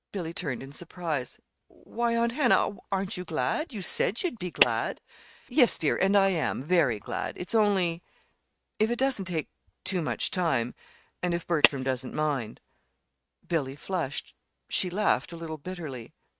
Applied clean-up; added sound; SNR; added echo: neural mask model RNNoise.